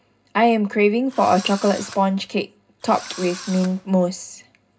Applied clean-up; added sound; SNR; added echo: none; Engine / Drill; 17 dB; reverberation time 0.2 s.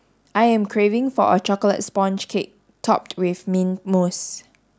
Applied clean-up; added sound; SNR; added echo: none; none; none; none.